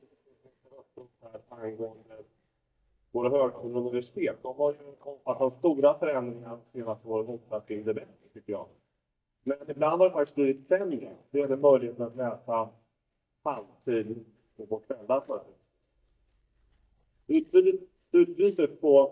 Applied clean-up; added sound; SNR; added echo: neural mask model DeepFilterNet 3.